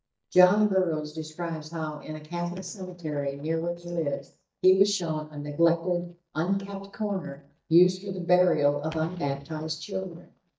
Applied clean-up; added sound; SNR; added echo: neural mask model DeepFilterNet 3.